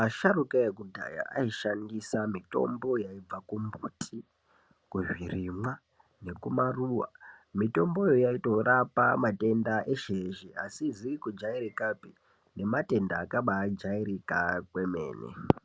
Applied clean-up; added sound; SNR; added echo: none; none; none; none.